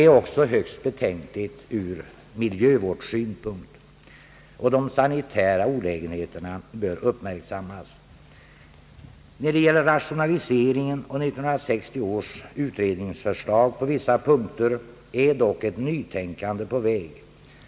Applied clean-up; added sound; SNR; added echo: none; none; none; none.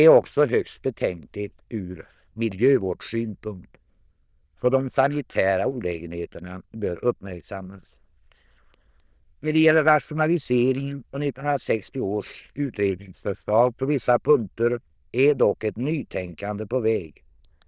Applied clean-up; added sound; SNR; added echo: neural diffusion model UNIVERSE++.